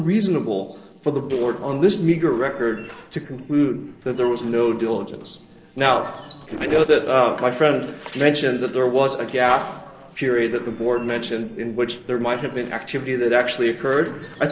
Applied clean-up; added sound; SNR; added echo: neural separator model SepFormer DNS4.